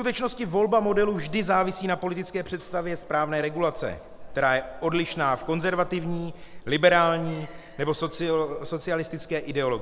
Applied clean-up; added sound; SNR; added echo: none; Gull, seagull / Fowl; 14 dB; none.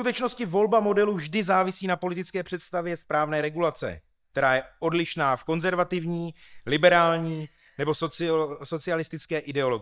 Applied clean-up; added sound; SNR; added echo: neural mask model DeepFilterNet 3.